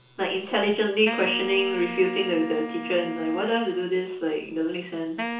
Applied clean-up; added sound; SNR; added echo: none; Wind instrument, woodwind instrument; 10 dB; reverberation time 0.7 s.